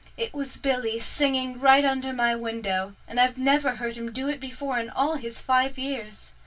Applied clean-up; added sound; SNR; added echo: none; none; none; reverberation time 0.1 s.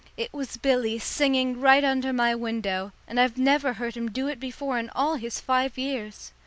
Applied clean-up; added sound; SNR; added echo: none; none; none; none.